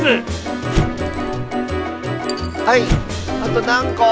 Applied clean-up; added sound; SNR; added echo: none; Explosion; 7 dB; none.